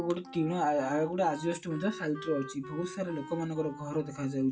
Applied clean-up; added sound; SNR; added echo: none; Wind instrument, woodwind instrument; 14 dB; reverberation time 0.2 s.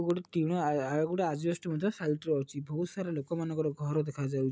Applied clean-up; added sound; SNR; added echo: none; none; none; none.